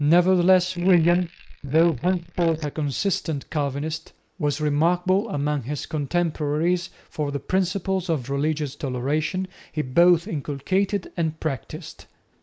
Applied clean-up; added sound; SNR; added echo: neural mask model Resemble Enhance denoiser.